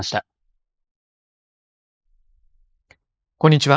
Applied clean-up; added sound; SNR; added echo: neural mask model Resemble Enhance denoiser.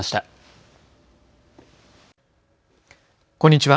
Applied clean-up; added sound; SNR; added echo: none; none; none; none.